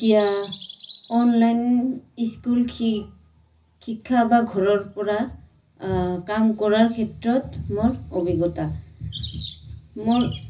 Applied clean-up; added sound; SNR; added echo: none; Bird vocalization, bird call, bird song; 13 dB; reverberation time 0.4 s.